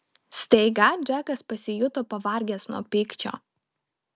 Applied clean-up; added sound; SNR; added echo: none; none; none; none.